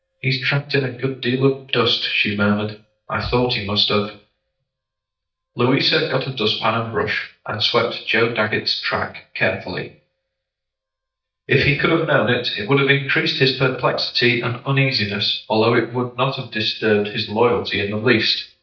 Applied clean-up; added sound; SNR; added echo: neural mask model DeepFilterNet 3.